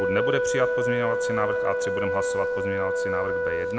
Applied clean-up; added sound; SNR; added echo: none; Wind instrument, woodwind instrument; -4 dB; none.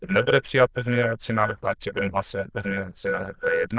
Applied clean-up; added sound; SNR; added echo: neural diffusion model UNIVERSE++.